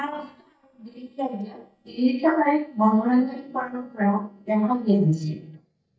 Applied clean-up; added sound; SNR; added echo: neural mask model DeepFilterNet 3.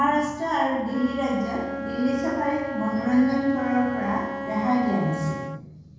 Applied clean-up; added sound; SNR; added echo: none; Wind instrument, woodwind instrument; 8 dB; reverberation time 1.3 s.